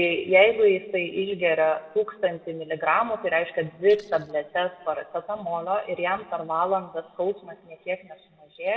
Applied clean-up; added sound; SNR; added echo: neural separator model SepFormer DNS4.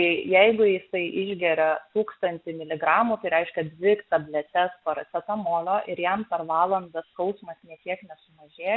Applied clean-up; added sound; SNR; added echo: none; none; none; none.